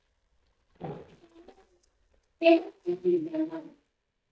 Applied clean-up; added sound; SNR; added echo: neural mask model DeepFilterNet 3.